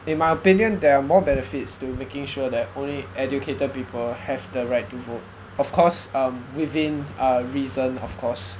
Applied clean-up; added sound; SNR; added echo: none; none; none; none.